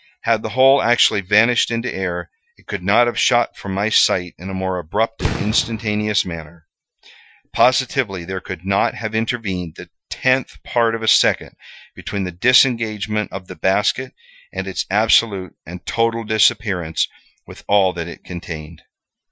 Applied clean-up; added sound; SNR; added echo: classical method Wiener filter.